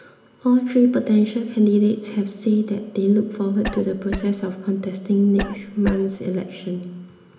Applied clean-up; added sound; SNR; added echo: none; Cough; 11 dB; reverberation time 0.8 s.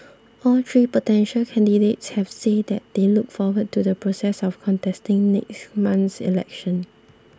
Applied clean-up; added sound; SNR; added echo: none; none; none; none.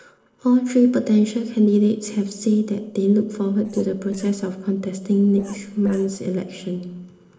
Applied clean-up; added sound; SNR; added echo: neural separator model SepFormer DNS4.